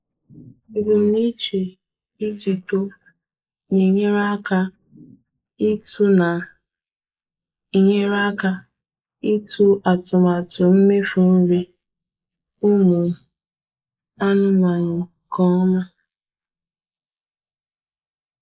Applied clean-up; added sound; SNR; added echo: neural mask model Resemble Enhance denoiser.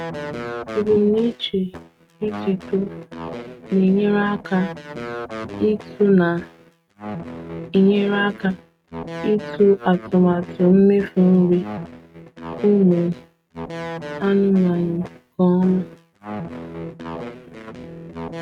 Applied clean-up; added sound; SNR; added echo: neural mask model RNNoise.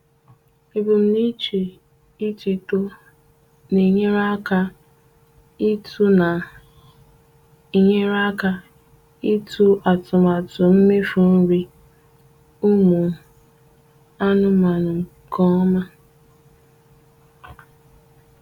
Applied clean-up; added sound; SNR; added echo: none; none; none; none.